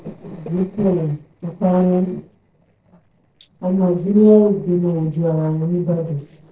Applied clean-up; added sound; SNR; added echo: neural separator model SepFormer DNS4.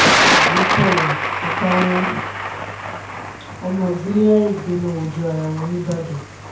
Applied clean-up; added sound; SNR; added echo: none; Thunder; -1 dB; reverberation time 0.6 s.